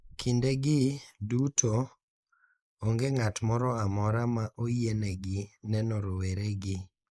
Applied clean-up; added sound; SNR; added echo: neural mask model Resemble Enhance denoiser.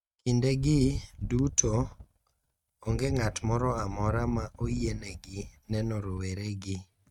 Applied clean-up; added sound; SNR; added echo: neural mask model RNNoise.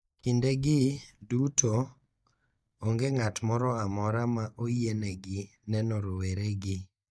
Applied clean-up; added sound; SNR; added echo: neural mask model DeepFilterNet 3.